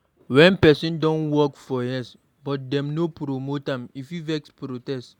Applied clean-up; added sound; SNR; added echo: none; none; none; none.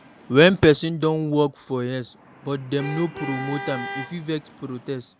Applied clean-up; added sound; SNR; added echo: none; Traffic noise, roadway noise / Vehicle horn, car horn, honking; 15 dB; none.